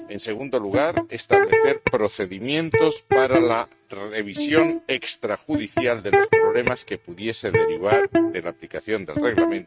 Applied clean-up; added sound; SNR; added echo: neural mask model RNNoise.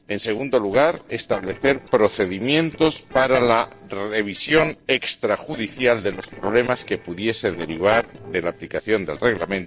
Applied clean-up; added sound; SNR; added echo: neural separator model SepFormer DNS4.